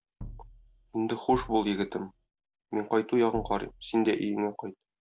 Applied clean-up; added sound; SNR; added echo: none; Bass drum; 16 dB; none.